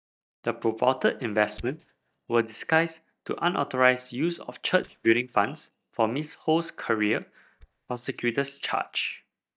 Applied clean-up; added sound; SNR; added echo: neural mask model DeepFilterNet 3.